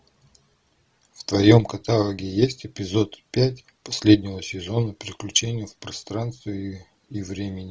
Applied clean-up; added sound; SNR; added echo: none; none; none; none.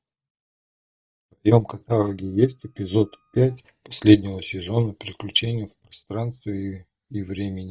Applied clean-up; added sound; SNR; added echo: neural mask model DeepFilterNet 3.